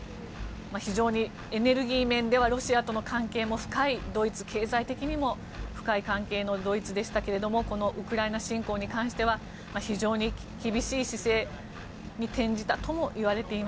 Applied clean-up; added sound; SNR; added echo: none; Engine; 11 dB; none.